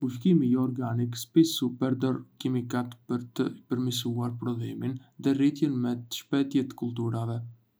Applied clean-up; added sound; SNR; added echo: none; none; none; none.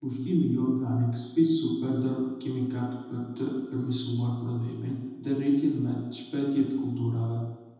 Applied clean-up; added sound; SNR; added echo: none; none; none; reverberation time 1.0 s.